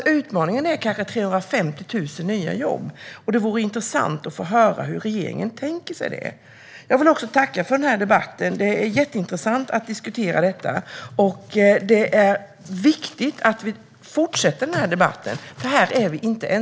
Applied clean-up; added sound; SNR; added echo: none; none; none; none.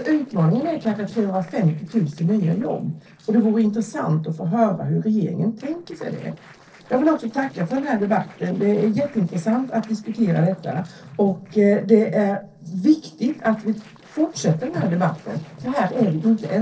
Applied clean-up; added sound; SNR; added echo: neural separator model SepFormer DNS4.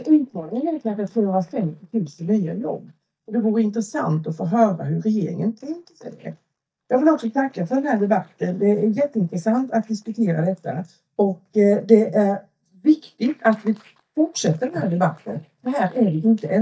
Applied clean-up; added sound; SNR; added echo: neural mask model DeepFilterNet 3.